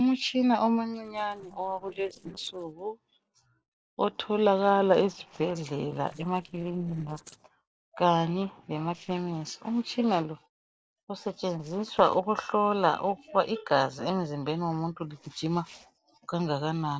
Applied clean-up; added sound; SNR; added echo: neural separator model SepFormer DNS4.